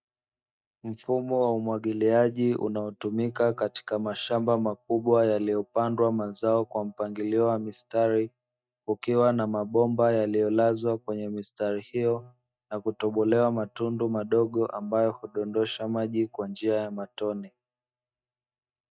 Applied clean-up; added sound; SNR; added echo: neural mask model DeepFilterNet 3.